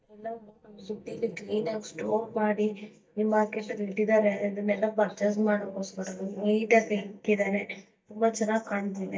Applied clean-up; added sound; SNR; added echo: neural mask model DeepFilterNet 3.